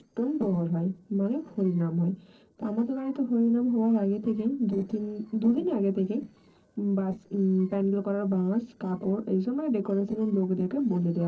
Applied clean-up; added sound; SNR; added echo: neural separator model SepFormer DNS4.